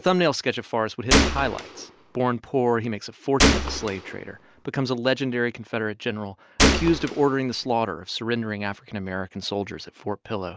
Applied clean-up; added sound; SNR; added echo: none; Gunshot, gunfire; -3 dB; none.